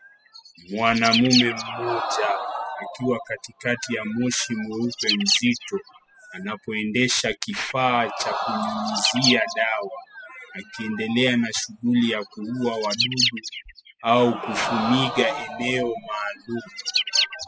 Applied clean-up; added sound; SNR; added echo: classical method spectral subtraction.